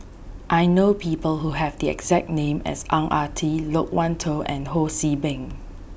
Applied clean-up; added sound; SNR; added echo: none; none; none; none.